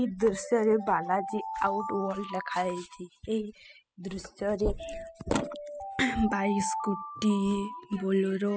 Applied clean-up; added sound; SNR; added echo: classical method spectral subtraction.